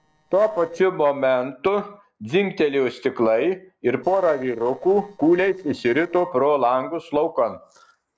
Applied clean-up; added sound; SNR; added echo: neural separator model SepFormer DNS4.